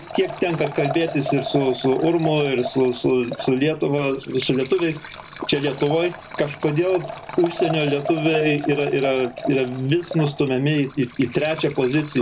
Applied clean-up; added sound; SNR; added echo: none; Liquid; 11 dB; none.